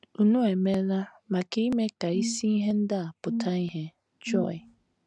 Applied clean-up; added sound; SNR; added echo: none; Brass instrument; 7 dB; none.